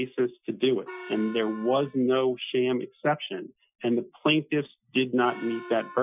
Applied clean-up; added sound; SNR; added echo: classical method Wiener filter.